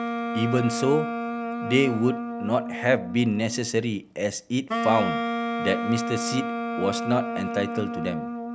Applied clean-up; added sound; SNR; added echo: none; Wind instrument, woodwind instrument; 3 dB; none.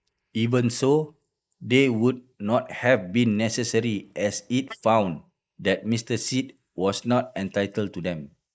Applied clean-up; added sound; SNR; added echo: neural mask model Resemble Enhance denoiser.